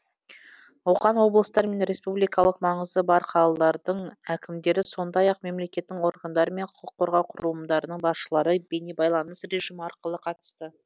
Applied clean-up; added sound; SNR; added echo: none; none; none; none.